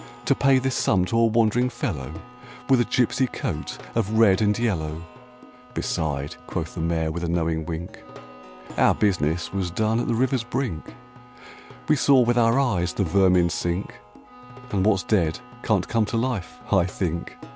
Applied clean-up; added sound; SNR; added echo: none; Plucked string instrument + Bowed string instrument; 19 dB; none.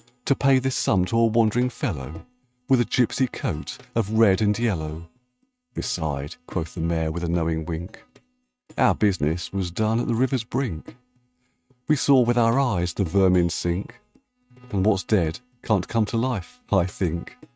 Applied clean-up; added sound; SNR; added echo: neural mask model RNNoise.